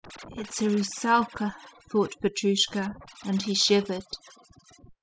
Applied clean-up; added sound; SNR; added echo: classical method spectral subtraction.